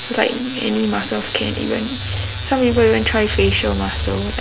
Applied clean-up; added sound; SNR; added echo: none; none; none; none.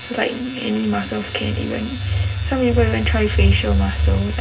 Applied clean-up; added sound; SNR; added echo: none; none; none; reverberation time 0.4 s.